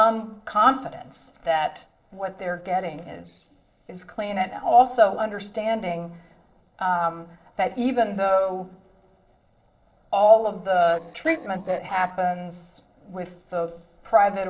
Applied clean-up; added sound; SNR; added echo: neural separator model SepFormer DNS4.